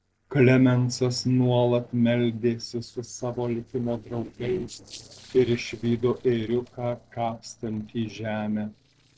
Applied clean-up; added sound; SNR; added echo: neural separator model SepFormer DNS4.